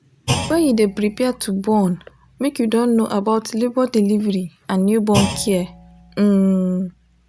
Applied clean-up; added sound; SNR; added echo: none; Thump, thud; 11 dB; none.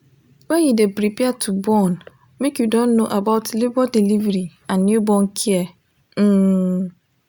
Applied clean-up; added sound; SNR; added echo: none; none; none; none.